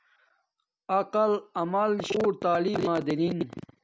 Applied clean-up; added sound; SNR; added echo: none; none; none; none.